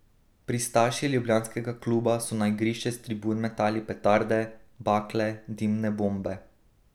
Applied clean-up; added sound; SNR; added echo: none; none; none; none.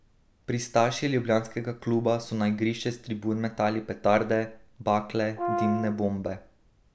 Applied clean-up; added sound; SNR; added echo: none; Brass instrument; 4 dB; none.